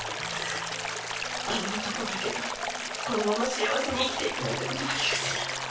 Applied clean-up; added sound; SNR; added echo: none; Stream; 2 dB; reverberation time 0.3 s.